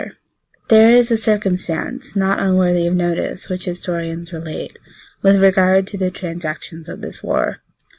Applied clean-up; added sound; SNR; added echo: none; none; none; none.